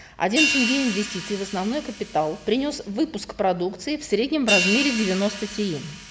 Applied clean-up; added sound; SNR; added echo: none; Hi-hat; 5 dB; none.